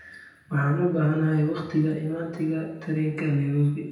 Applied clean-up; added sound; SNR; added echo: none; none; none; reverberation time 0.8 s.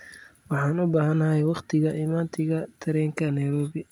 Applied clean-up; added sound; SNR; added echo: none; none; none; none.